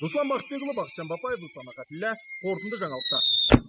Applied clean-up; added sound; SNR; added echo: classical method spectral subtraction.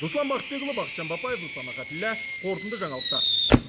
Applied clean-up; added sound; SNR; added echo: none; Fireworks; -4 dB; none.